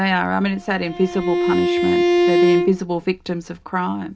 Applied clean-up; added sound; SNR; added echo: none; Bowed string instrument; -3 dB; reverberation time 0.3 s.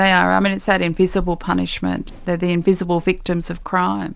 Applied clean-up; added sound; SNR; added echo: none; none; none; none.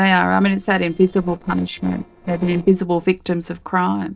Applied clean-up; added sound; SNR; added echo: neural separator model SepFormer DNS4.